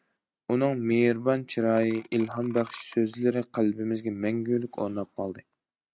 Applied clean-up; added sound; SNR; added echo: neural mask model RNNoise.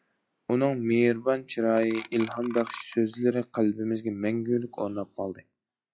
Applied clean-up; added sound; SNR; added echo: classical method log-MMSE.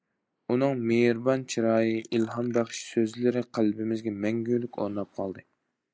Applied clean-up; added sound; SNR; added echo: neural mask model Resemble Enhance denoiser.